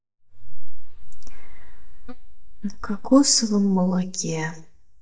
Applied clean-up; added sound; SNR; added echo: neural mask model DeepFilterNet 3.